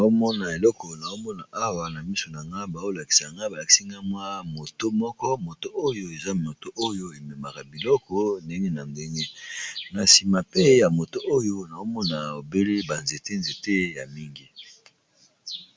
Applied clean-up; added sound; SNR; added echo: none; none; none; none.